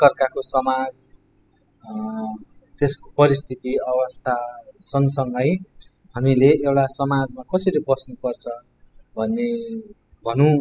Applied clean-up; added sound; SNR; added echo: classical method spectral subtraction.